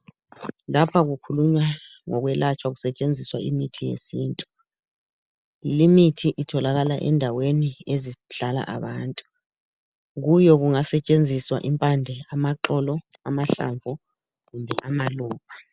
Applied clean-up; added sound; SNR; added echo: none; none; none; none.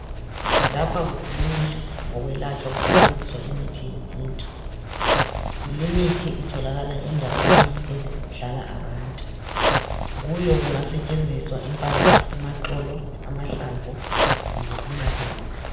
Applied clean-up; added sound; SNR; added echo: none; Zipper (clothing); -4 dB; reverberation time 1.1 s.